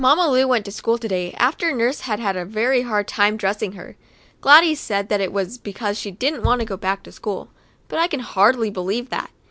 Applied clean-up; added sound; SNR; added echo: none; none; none; none.